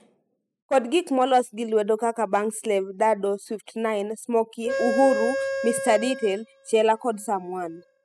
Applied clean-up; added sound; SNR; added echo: classical method spectral subtraction.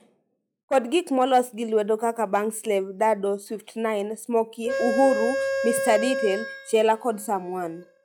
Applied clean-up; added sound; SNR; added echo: classical method log-MMSE.